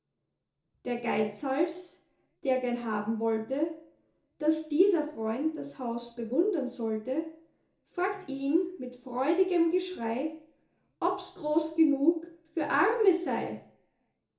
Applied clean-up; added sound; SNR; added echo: none; none; none; reverberation time 0.7 s.